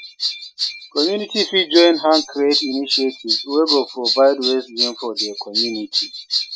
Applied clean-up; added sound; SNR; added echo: classical method Wiener filter.